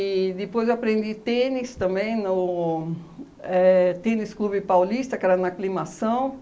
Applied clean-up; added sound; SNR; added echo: none; none; none; none.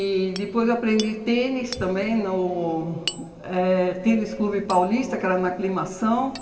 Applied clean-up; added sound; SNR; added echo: none; Hammer; 18 dB; reverberation time 2.2 s.